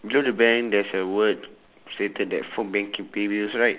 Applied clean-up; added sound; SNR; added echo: none; none; none; none.